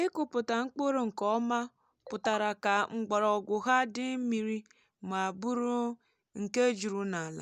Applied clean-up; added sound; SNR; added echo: none; none; none; none.